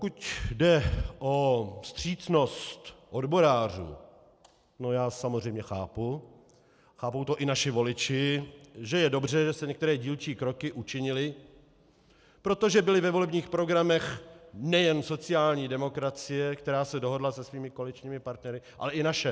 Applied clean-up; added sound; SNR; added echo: none; none; none; none.